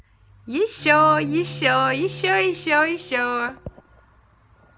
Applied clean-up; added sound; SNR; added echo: none; Bowed string instrument; 15 dB; none.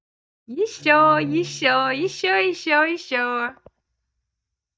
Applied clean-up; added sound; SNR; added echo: neural mask model DeepFilterNet 3.